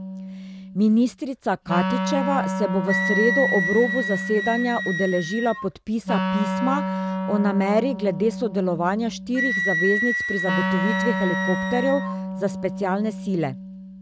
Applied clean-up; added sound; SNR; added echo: none; Wind instrument, woodwind instrument + Wind instrument, woodwind instrument; 2 dB; none.